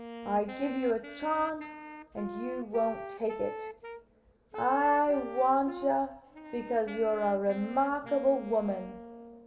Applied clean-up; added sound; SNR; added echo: none; Wind instrument, woodwind instrument; 12 dB; reverberation time 2.3 s.